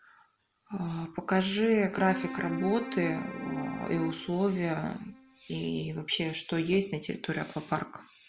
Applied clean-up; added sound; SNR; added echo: none; Keyboard (musical); 8 dB; none.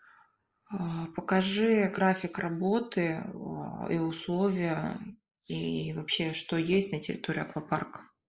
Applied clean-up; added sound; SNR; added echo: neural mask model Resemble Enhance denoiser.